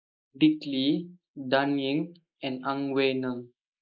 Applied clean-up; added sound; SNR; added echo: neural mask model Resemble Enhance denoiser.